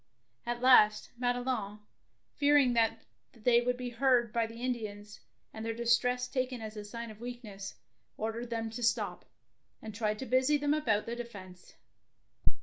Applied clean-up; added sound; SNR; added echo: none; none; none; none.